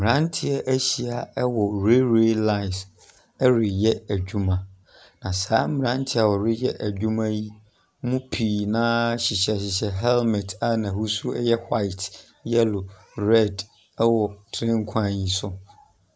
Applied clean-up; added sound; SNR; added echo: none; none; none; none.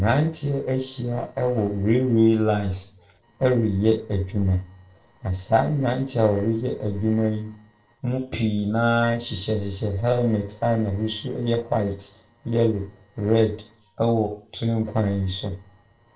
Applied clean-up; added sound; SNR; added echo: neural separator model SepFormer DNS4.